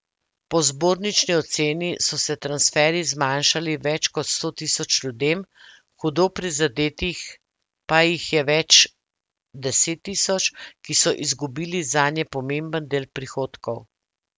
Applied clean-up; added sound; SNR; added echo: none; none; none; none.